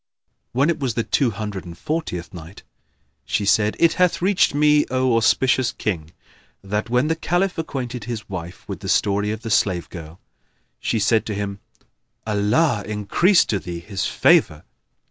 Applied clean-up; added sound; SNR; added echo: none; none; none; none.